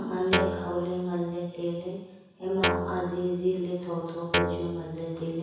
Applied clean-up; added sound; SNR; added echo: none; Guitar; 0 dB; reverberation time 1.1 s.